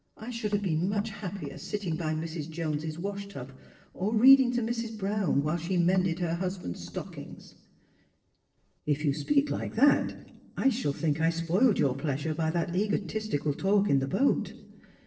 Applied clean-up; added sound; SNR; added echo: neural separator model SepFormer DNS4.